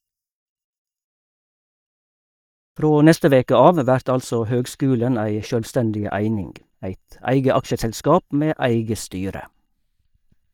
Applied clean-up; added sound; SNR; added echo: neural mask model DeepFilterNet 3.